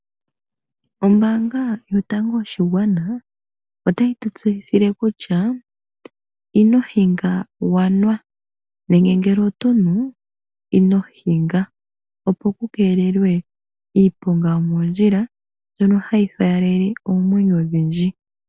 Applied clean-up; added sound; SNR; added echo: none; none; none; none.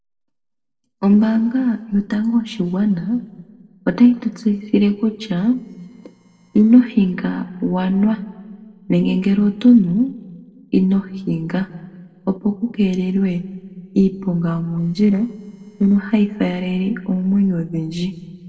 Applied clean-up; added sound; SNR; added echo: neural separator model SepFormer DNS4.